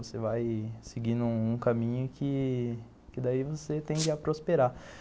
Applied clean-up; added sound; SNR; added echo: none; Squeak; 9 dB; none.